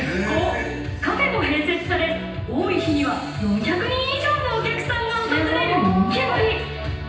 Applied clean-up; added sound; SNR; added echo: none; none; none; reverberation time 0.9 s.